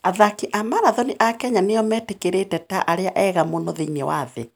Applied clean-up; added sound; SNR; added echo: none; none; none; none.